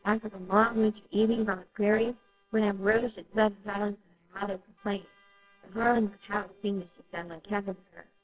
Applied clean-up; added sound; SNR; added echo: neural separator model SepFormer WHAMR!.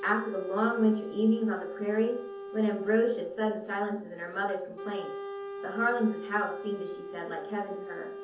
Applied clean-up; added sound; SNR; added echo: none; Wind instrument, woodwind instrument; 11 dB; reverberation time 0.7 s.